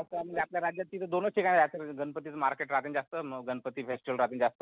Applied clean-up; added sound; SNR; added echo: none; none; none; none.